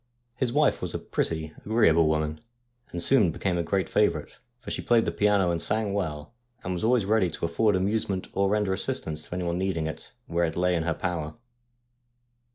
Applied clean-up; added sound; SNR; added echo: none; none; none; none.